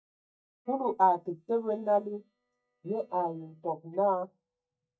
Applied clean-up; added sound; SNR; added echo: neural mask model DeepFilterNet 3.